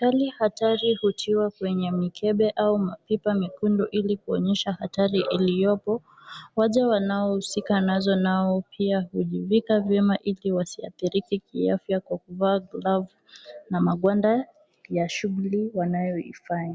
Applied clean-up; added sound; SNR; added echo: none; none; none; none.